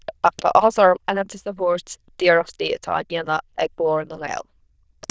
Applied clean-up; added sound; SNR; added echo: neural diffusion model UNIVERSE++.